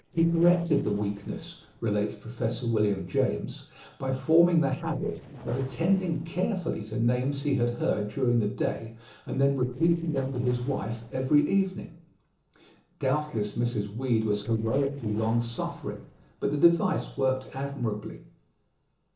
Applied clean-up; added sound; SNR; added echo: neural separator model SepFormer DNS4.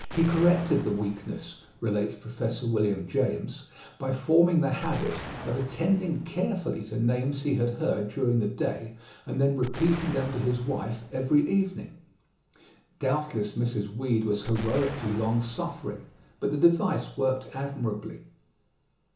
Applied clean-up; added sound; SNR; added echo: none; Explosion; 16 dB; reverberation time 0.8 s.